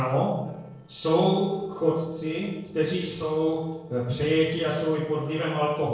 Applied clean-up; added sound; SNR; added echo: neural separator model SepFormer DNS4.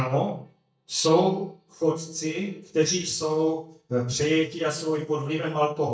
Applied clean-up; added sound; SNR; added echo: neural mask model DeepFilterNet 3.